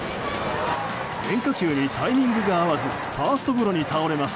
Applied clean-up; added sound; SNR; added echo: none; none; none; none.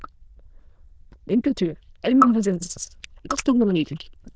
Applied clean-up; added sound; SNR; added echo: neural diffusion model UNIVERSE++.